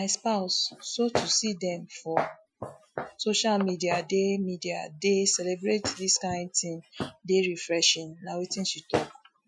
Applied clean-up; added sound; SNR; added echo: classical method Wiener filter.